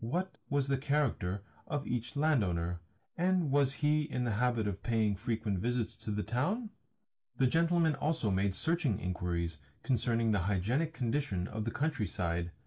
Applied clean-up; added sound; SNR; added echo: none; none; none; none.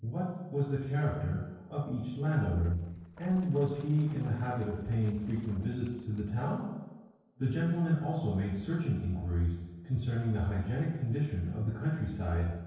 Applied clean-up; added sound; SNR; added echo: neural separator model SepFormer DNS4.